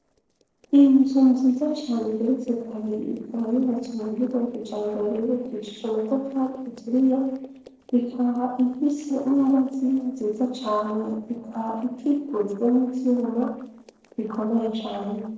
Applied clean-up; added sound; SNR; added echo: neural separator model SepFormer DNS4.